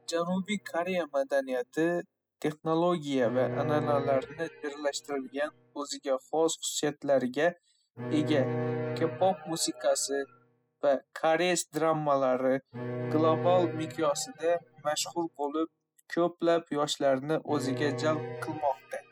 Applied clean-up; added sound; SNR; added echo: classical method spectral subtraction.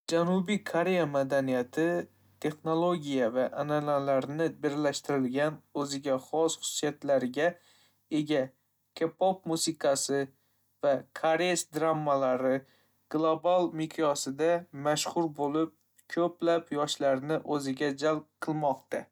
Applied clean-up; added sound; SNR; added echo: none; none; none; none.